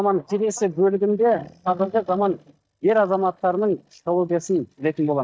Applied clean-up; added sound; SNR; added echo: neural mask model DeepFilterNet 3.